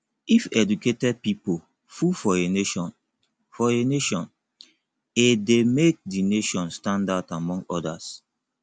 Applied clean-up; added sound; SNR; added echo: none; none; none; none.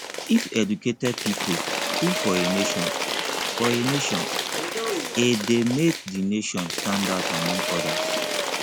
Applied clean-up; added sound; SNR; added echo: none; Applause / Crowd / Cheering; 2 dB; none.